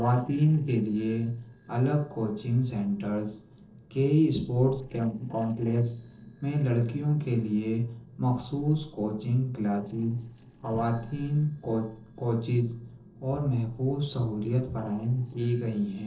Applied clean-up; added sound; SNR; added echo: neural separator model SepFormer DNS4.